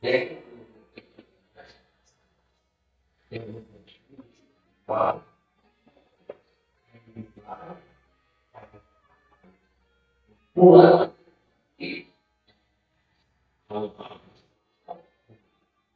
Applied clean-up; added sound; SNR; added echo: neural mask model DeepFilterNet 3.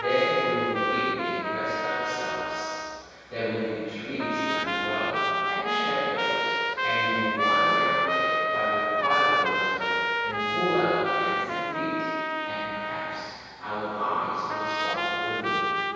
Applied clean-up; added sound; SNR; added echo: none; Trumpet; -3 dB; reverberation time 2.2 s.